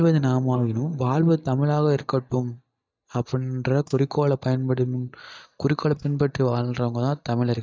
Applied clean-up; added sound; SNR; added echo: neural mask model DeepFilterNet 3.